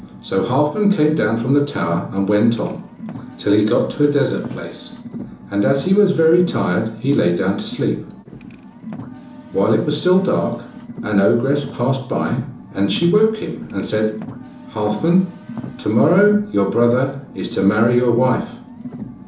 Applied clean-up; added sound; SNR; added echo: none; Car; 14 dB; reverberation time 1.2 s.